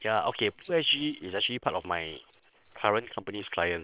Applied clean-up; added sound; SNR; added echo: neural separator model SepFormer WHAM!.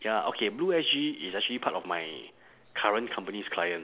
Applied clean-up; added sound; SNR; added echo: none; none; none; none.